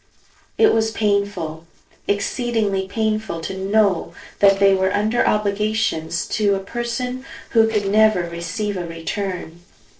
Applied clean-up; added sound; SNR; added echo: neural separator model SepFormer DNS4.